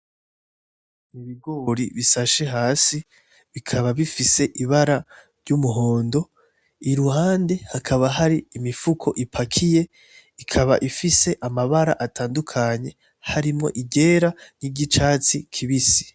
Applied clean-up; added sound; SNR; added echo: none; none; none; none.